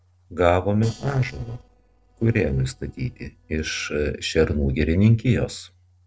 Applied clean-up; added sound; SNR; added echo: neural separator model SepFormer DNS4.